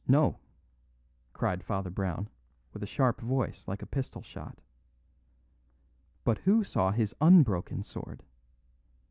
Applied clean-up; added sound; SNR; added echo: none; none; none; none.